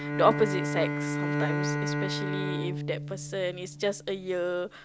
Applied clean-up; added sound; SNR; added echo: none; Bowed string instrument; 1 dB; none.